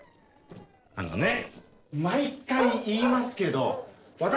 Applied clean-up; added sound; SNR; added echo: neural separator model SepFormer DNS4.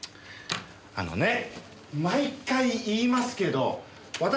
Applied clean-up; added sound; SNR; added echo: none; none; none; none.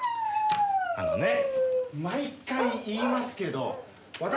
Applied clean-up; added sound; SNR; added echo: none; Bark; -3 dB; none.